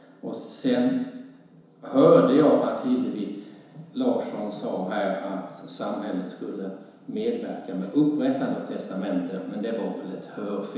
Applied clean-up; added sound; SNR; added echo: none; none; none; reverberation time 1.0 s.